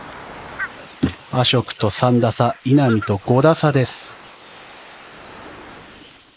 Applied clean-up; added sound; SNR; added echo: neural mask model Resemble Enhance denoiser.